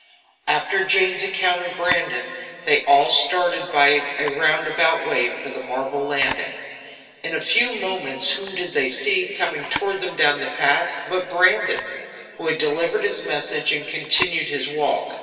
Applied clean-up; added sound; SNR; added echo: none; Camera; 19 dB; reverberation time 2.5 s.